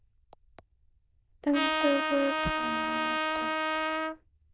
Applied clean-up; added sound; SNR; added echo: neural diffusion model UNIVERSE++.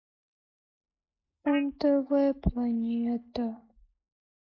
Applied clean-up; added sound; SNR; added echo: neural mask model Resemble Enhance denoiser.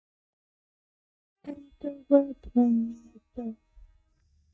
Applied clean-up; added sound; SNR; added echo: neural mask model DeepFilterNet 3.